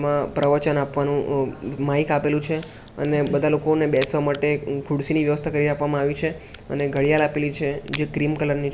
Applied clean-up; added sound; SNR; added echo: none; Crack; 18 dB; none.